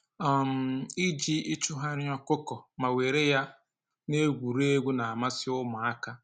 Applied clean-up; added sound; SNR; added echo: none; none; none; none.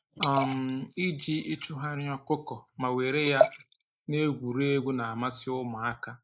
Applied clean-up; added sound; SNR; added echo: neural mask model Resemble Enhance denoiser.